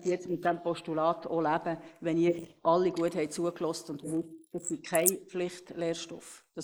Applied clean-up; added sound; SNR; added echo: neural mask model Resemble Enhance denoiser.